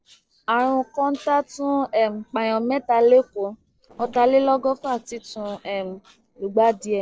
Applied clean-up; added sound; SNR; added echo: neural separator model SepFormer DNS4.